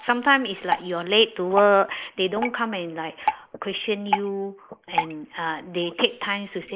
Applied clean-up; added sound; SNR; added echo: neural mask model Resemble Enhance denoiser.